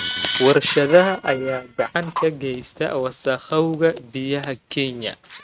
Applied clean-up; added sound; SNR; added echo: neural mask model RNNoise.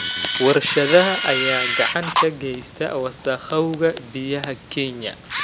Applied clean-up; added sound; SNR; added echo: none; Camera; 5 dB; none.